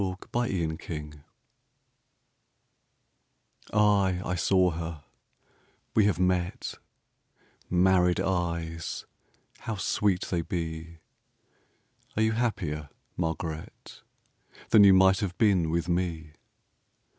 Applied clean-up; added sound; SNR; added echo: none; none; none; none.